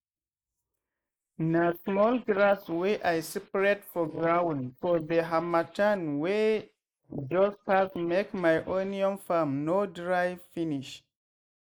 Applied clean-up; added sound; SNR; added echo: neural mask model Resemble Enhance denoiser.